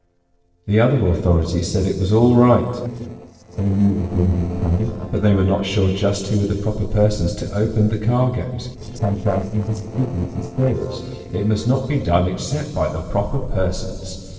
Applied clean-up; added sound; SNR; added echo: neural separator model SepFormer DNS4.